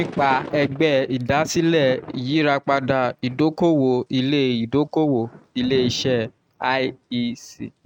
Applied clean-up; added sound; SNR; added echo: neural mask model RNNoise.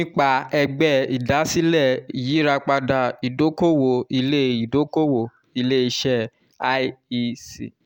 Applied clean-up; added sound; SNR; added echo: none; none; none; none.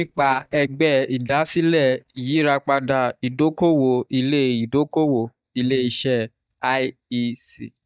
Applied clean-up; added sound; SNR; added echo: neural mask model DeepFilterNet 3.